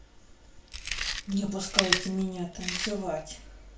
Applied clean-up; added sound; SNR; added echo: none; Chewing, mastication; 0 dB; reverberation time 0.4 s.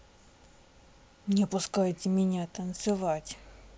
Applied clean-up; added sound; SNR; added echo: none; none; none; none.